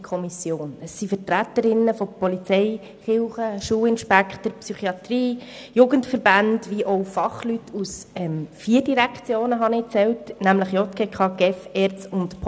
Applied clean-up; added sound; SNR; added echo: none; none; none; none.